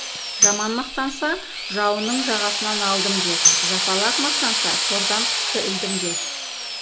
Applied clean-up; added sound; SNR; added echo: none; Drill + Tambourine; -4 dB; none.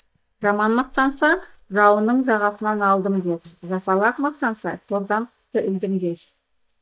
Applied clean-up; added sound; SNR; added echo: neural mask model DeepFilterNet 3.